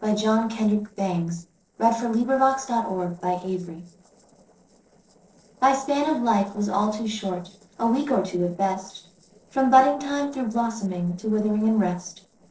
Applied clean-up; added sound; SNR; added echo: neural separator model SepFormer DNS4.